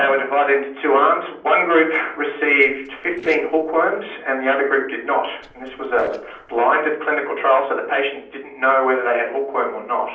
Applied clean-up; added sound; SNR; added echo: neural separator model SepFormer DNS4.